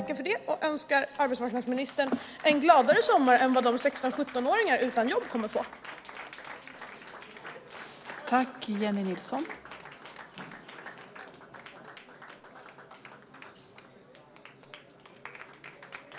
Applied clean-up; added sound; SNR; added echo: none; Applause; 16 dB; none.